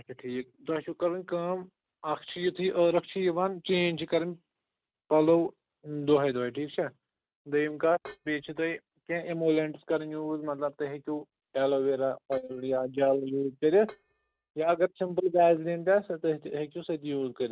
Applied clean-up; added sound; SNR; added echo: neural mask model RNNoise.